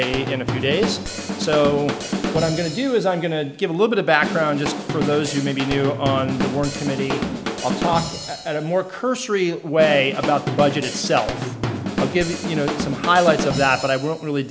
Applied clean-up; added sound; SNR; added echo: none; Drum / Drum kit; 5 dB; none.